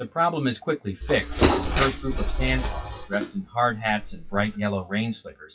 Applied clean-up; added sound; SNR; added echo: classical method WPE with log-MMSE.